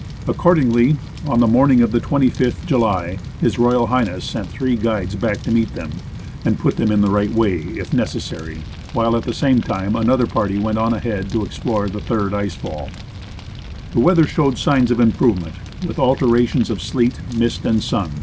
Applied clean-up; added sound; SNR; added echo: none; Fire; 12 dB; none.